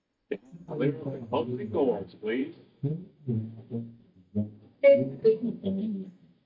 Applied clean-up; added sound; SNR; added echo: neural mask model DeepFilterNet 3.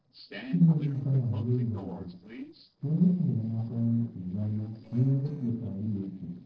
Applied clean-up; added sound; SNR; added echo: neural separator model SepFormer DNS4.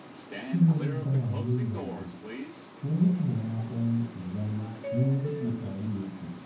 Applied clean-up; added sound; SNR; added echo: none; Subway, metro, underground; 11 dB; reverberation time 0.9 s.